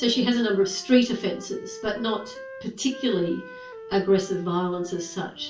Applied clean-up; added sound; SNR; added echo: none; Wind instrument, woodwind instrument; 17 dB; reverberation time 0.3 s.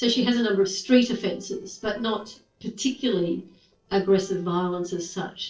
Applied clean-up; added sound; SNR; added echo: neural separator model SepFormer DNS4.